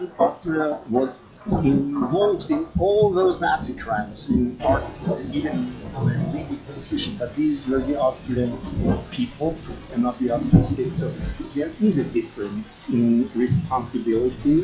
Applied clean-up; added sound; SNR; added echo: classical method log-MMSE.